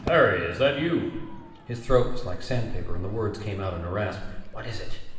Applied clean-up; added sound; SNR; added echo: none; Crowd / Fireworks; 18 dB; reverberation time 1.2 s.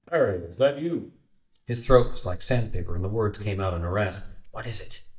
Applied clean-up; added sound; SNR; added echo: neural mask model DeepFilterNet 3.